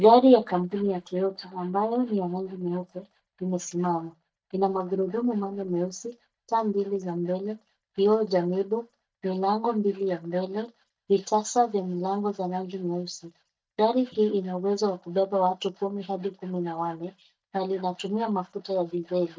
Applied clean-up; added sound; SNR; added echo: neural mask model DeepFilterNet 3.